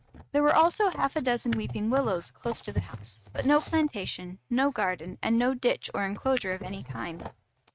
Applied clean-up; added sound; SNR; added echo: neural mask model RNNoise.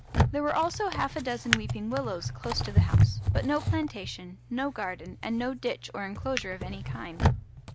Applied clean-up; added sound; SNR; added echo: none; Drawer open or close; -3 dB; none.